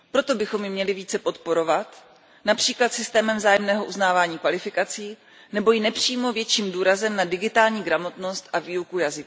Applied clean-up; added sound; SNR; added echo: none; none; none; none.